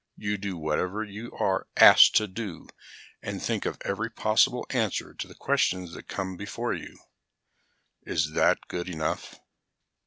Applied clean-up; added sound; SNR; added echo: none; none; none; none.